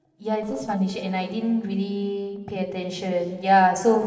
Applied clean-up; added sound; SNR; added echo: neural separator model SepFormer DNS4.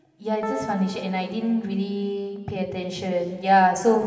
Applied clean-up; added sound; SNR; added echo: none; Piano; 15 dB; reverberation time 2.7 s.